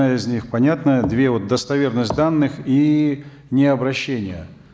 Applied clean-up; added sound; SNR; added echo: none; none; none; none.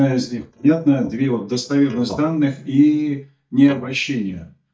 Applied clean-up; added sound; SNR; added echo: neural mask model DeepFilterNet 3.